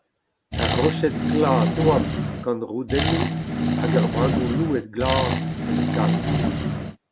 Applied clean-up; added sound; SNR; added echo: none; Accelerating, revving, vroom; -3 dB; none.